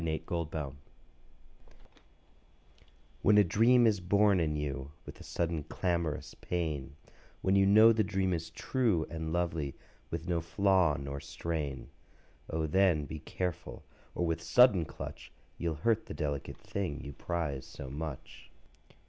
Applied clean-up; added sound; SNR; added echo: none; none; none; none.